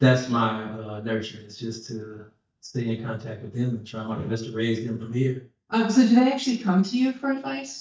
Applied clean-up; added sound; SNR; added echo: neural mask model DeepFilterNet 3.